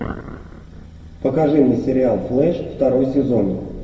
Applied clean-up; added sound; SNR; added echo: none; none; none; reverberation time 1.5 s.